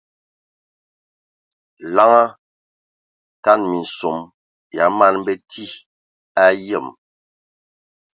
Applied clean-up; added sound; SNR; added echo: none; none; none; none.